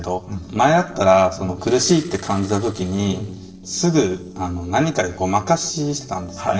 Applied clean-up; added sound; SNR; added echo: neural separator model SepFormer DNS4.